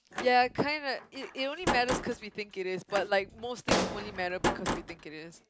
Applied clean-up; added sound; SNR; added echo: none; Explosion + Slam; 3 dB; none.